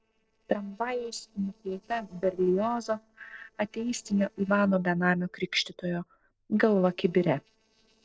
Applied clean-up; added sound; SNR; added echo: neural separator model SepFormer DNS4.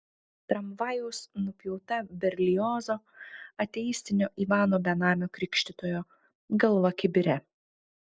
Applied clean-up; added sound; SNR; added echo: none; none; none; none.